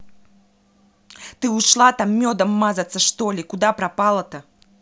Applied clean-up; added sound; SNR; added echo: none; none; none; none.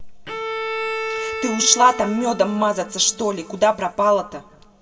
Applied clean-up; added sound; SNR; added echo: none; Bowed string instrument; 9 dB; reverberation time 1.8 s.